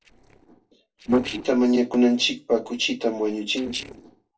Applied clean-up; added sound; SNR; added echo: neural separator model SepFormer DNS4.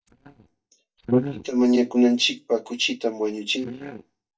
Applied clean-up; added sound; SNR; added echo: neural mask model DeepFilterNet 3.